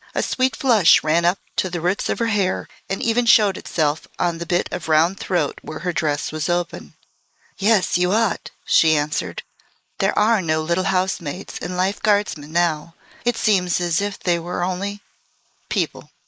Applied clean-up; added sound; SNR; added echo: neural mask model Resemble Enhance denoiser.